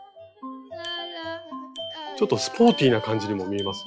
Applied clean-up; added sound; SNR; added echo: classical method log-MMSE.